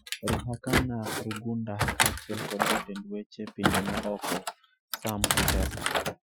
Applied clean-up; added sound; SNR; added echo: classical method Wiener filter.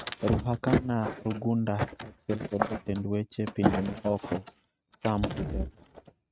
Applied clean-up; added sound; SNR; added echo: neural mask model RNNoise.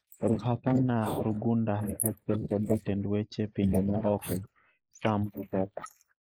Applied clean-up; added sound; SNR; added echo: neural mask model Resemble Enhance denoiser.